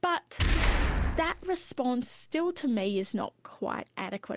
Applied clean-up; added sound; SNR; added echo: none; Boom; -2 dB; none.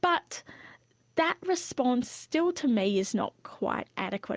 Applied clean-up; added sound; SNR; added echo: none; none; none; none.